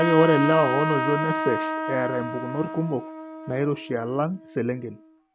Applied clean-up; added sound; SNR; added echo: none; Trumpet; 4 dB; none.